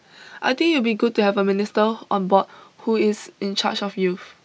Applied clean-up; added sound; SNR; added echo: none; none; none; none.